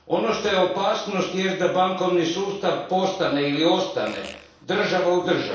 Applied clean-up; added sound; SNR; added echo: none; Fart; 19 dB; reverberation time 0.6 s.